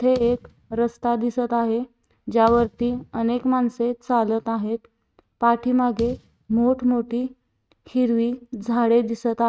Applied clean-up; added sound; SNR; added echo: neural mask model RNNoise.